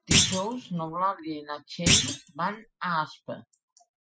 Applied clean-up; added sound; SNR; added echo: classical method spectral subtraction.